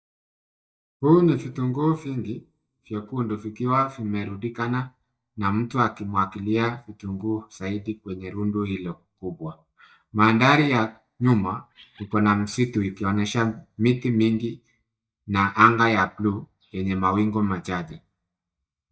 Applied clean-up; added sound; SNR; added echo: neural mask model DeepFilterNet 3.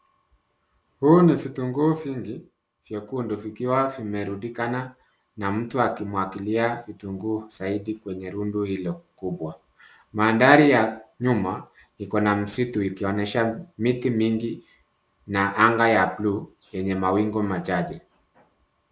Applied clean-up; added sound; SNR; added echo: none; none; none; none.